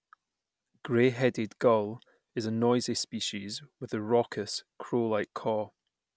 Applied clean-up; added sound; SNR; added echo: none; none; none; none.